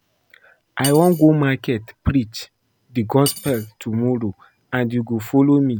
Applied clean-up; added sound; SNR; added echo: none; Cutlery, silverware; 17 dB; none.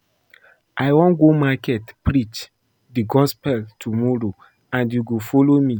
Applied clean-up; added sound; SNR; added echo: none; none; none; none.